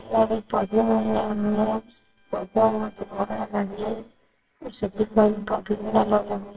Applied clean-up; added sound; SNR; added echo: neural separator model SepFormer WHAMR!.